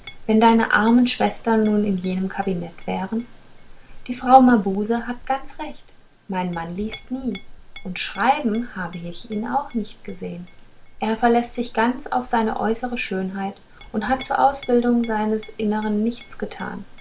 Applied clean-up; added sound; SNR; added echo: none; Chink, clink; 16 dB; none.